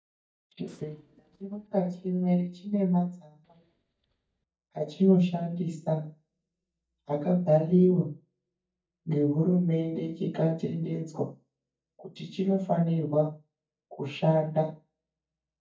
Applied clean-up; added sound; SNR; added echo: neural mask model DeepFilterNet 3.